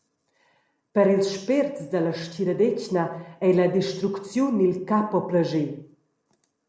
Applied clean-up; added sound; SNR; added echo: none; none; none; none.